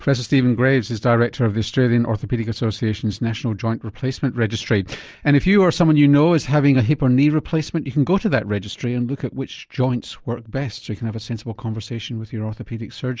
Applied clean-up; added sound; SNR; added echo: none; none; none; none.